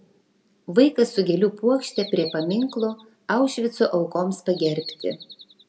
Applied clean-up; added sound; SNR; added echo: none; Bird vocalization, bird call, bird song; 17 dB; none.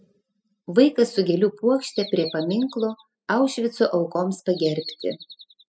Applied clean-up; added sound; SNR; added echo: classical method spectral subtraction.